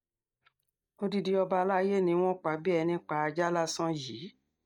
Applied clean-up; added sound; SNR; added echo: neural mask model DeepFilterNet 3.